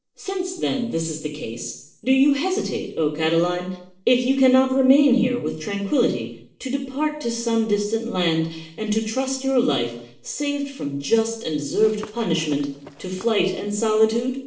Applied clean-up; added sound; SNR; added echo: neural separator model SepFormer DNS4.